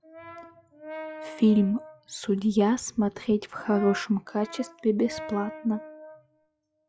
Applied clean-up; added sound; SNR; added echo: classical method log-MMSE.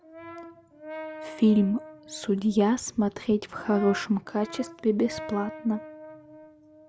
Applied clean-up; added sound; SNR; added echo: none; Brass instrument; 15 dB; none.